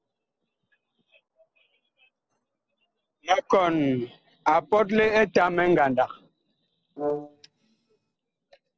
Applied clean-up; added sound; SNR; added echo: neural separator model SepFormer DNS4.